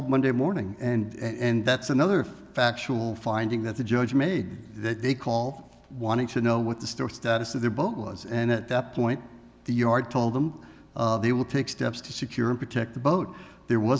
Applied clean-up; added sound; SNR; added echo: none; none; none; none.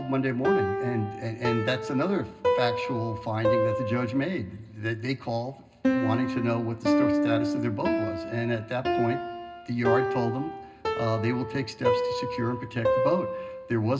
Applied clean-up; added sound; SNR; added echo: none; Piano; -1 dB; reverberation time 0.2 s.